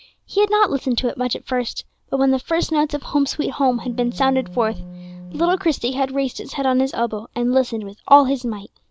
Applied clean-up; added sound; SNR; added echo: none; Wind instrument, woodwind instrument; 17 dB; none.